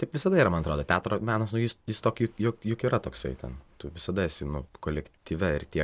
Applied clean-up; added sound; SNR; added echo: none; none; none; none.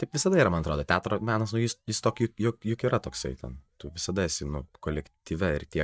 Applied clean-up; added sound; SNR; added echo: neural mask model DeepFilterNet 3.